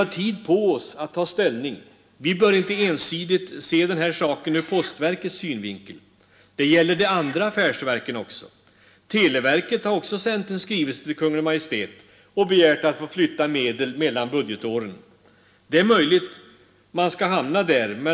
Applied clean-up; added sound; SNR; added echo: none; Meow; 19 dB; reverberation time 0.6 s.